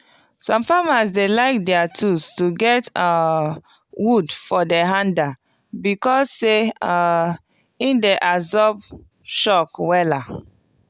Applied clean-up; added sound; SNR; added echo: none; none; none; none.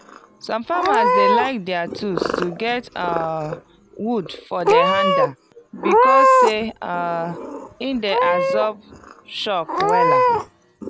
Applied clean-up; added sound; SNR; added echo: none; Meow / Purr; -5 dB; none.